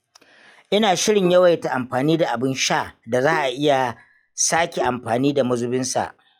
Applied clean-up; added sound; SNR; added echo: classical method log-MMSE.